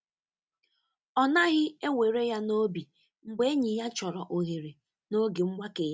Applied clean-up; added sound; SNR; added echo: none; none; none; none.